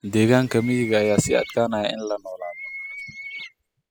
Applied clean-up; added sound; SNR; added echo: classical method spectral subtraction.